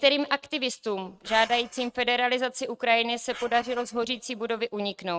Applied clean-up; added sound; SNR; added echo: neural mask model RNNoise.